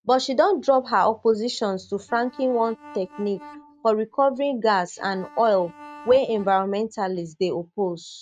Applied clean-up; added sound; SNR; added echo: neural mask model RNNoise.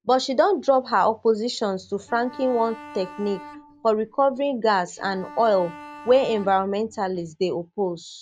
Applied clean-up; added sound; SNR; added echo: none; Bowed string instrument; 18 dB; none.